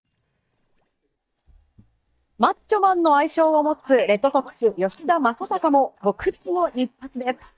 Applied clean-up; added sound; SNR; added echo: neural mask model DeepFilterNet 3.